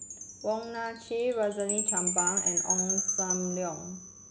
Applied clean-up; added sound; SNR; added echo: none; Chime; -2 dB; none.